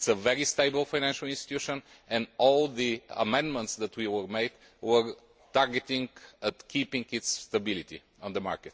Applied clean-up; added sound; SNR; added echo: none; none; none; none.